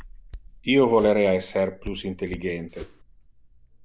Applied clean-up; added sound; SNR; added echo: none; Whoosh, swoosh, swish + Hands; 18 dB; none.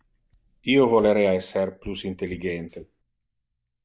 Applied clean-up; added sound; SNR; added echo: neural mask model DeepFilterNet 3.